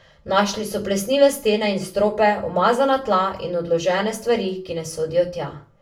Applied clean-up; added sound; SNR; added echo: none; none; none; reverberation time 0.3 s.